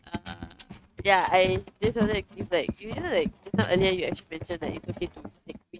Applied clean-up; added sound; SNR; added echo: neural mask model RNNoise.